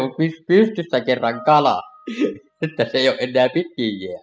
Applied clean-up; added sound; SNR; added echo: classical method spectral subtraction.